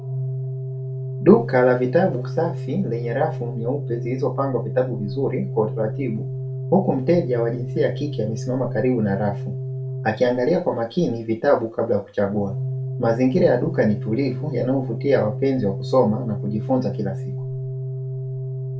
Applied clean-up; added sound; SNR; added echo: none; Organ; 6 dB; reverberation time 0.2 s.